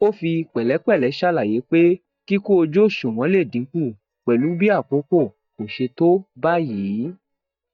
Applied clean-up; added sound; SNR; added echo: neural mask model DeepFilterNet 3.